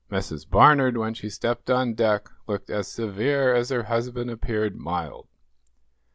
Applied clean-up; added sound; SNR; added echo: none; none; none; none.